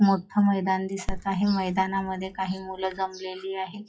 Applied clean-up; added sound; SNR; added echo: classical method WPE with log-MMSE.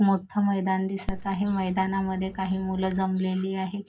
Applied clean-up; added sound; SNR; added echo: none; Dog; 12 dB; reverberation time 0.3 s.